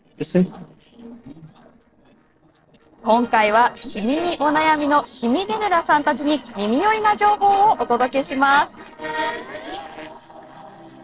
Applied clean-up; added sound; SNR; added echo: neural separator model SepFormer DNS4.